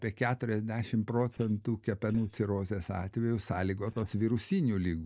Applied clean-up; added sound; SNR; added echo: neural separator model SepFormer DNS4.